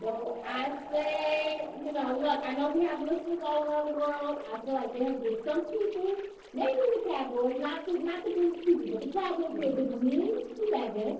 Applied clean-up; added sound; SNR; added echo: neural separator model SepFormer DNS4.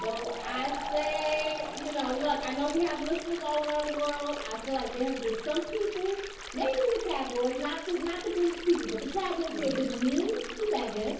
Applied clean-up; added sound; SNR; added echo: none; Stream; 11 dB; reverberation time 0.7 s.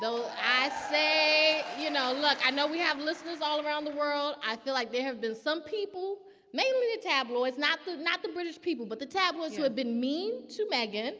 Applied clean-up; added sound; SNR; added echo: none; none; none; none.